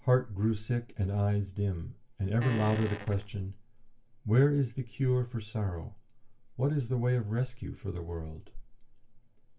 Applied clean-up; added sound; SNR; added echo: none; Fart; 11 dB; reverberation time 0.2 s.